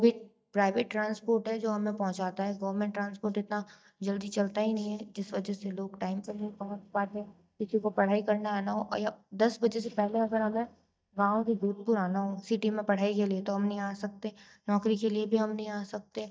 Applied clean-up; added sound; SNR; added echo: neural mask model DeepFilterNet 3.